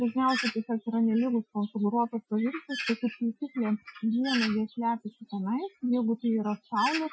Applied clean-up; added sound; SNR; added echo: classical method Wiener filter.